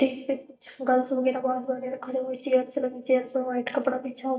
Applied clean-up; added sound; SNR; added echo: neural mask model DeepFilterNet 3.